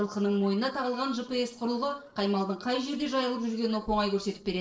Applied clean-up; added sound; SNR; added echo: neural separator model SepFormer DNS4.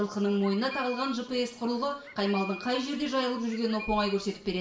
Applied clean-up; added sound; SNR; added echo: none; Bird; 15 dB; reverberation time 0.5 s.